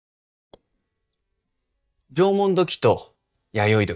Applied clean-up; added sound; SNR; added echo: neural mask model DeepFilterNet 3.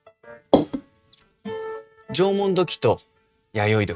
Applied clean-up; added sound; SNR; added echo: neural mask model RNNoise.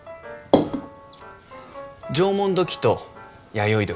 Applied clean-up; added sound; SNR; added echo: none; none; none; none.